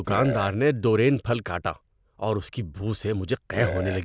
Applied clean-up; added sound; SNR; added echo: none; Burping, eructation; 5 dB; none.